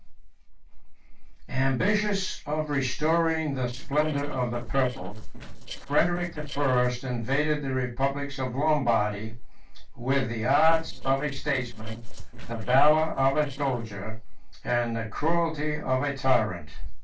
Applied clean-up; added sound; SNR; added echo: neural separator model SepFormer DNS4.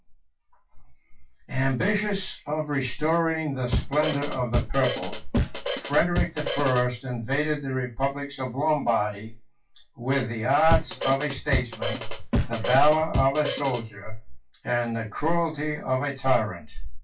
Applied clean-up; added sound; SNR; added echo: classical method WPE with log-MMSE.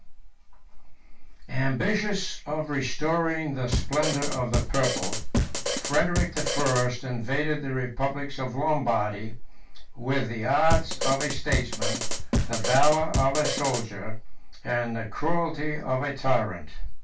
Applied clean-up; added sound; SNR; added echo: none; Drum kit; 3 dB; reverberation time 0.2 s.